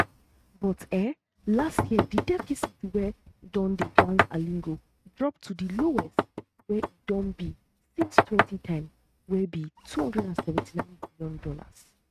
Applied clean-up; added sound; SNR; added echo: neural mask model RNNoise.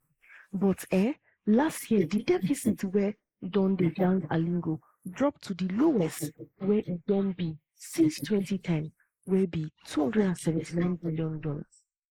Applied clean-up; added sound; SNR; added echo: neural mask model Resemble Enhance denoiser.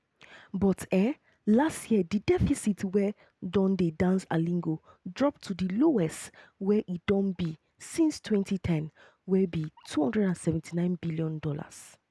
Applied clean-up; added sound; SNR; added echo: none; none; none; none.